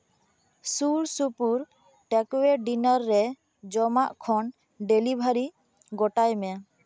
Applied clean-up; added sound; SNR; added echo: none; none; none; none.